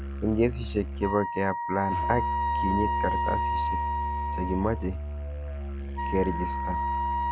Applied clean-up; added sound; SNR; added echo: none; Wind instrument, woodwind instrument + Musical instrument; -2 dB; none.